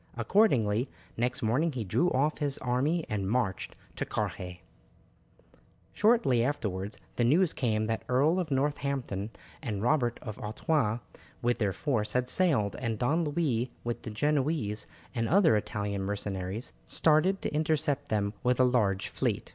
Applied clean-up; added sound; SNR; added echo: none; none; none; none.